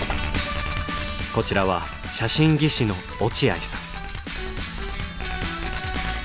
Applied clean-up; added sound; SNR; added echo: none; none; none; none.